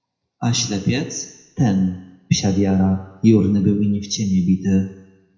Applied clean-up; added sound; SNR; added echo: none; none; none; reverberation time 0.7 s.